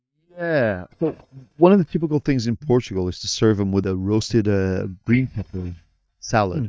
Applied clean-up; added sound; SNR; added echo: neural mask model DeepFilterNet 3.